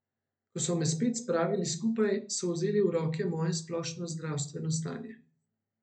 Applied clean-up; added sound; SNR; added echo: none; none; none; reverberation time 0.3 s.